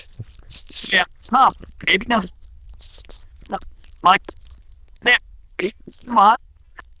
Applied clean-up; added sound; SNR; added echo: neural diffusion model UNIVERSE++.